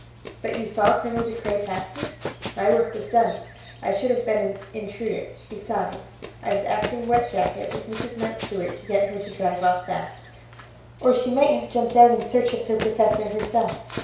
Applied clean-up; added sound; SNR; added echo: none; Run; 13 dB; reverberation time 0.6 s.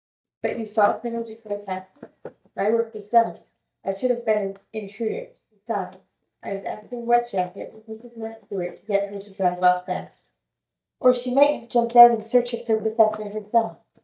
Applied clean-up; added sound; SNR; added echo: neural mask model DeepFilterNet 3.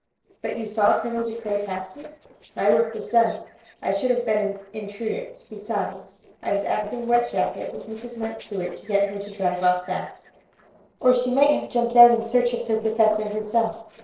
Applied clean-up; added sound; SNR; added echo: neural separator model SepFormer DNS4.